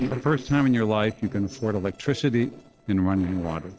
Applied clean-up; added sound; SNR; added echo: neural separator model SepFormer DNS4.